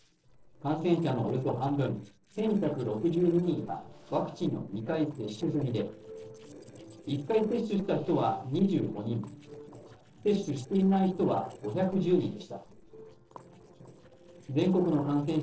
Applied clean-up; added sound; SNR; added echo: neural separator model SepFormer DNS4.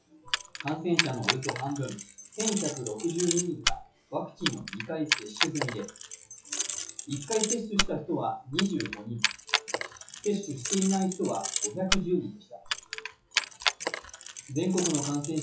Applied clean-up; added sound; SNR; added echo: classical method WPE with log-MMSE.